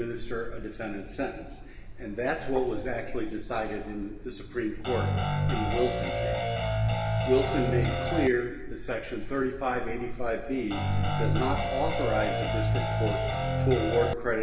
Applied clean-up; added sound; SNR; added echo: none; Guitar; -2 dB; reverberation time 1.4 s.